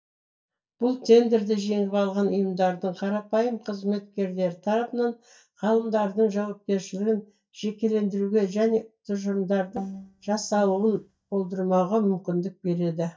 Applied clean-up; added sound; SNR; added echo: neural mask model DeepFilterNet 3.